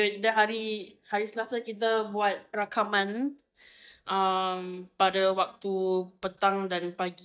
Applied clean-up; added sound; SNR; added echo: neural mask model DeepFilterNet 3.